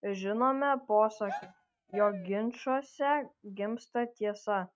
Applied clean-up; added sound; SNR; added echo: neural mask model RNNoise.